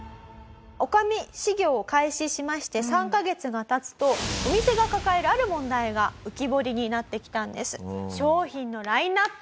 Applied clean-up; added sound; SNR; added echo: none; none; none; none.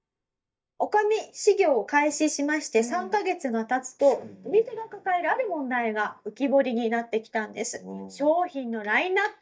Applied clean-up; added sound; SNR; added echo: neural mask model DeepFilterNet 3.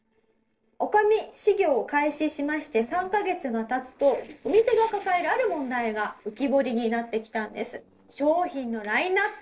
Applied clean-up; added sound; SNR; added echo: neural separator model SepFormer DNS4.